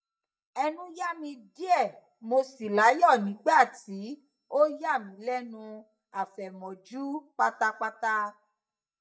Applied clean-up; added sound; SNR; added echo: neural mask model DeepFilterNet 3.